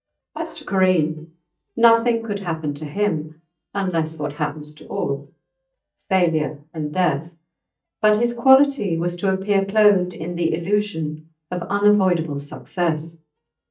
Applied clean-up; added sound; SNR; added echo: neural mask model DeepFilterNet 3.